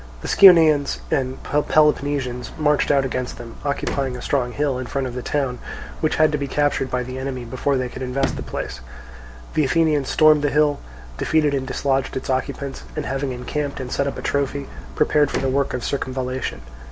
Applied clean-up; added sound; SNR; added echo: none; Sliding door; 13 dB; none.